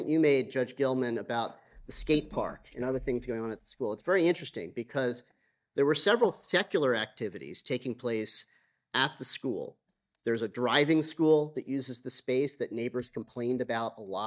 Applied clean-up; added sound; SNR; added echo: neural mask model DeepFilterNet 3.